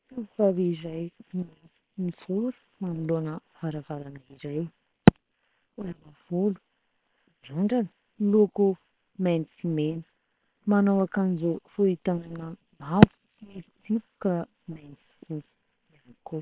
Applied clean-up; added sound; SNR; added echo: neural separator model SepFormer WHAM!.